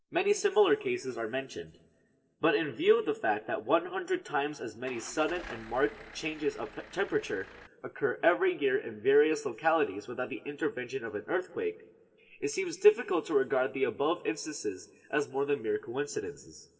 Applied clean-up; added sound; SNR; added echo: neural separator model SepFormer DNS4.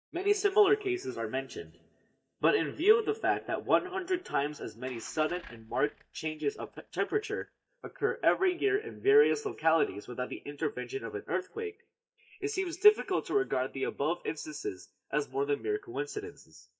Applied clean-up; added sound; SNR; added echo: neural mask model DeepFilterNet 3.